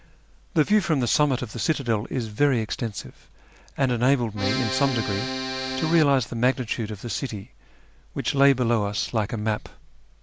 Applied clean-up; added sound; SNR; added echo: none; Accordion; 4 dB; none.